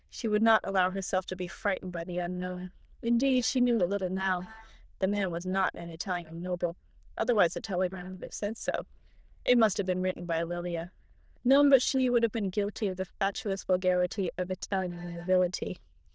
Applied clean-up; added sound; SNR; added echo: neural diffusion model UNIVERSE++.